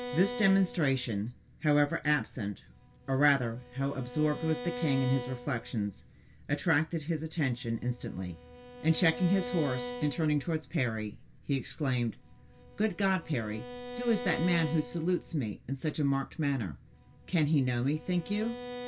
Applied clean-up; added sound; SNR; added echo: none; Bowed string instrument; 13 dB; reverberation time 0.1 s.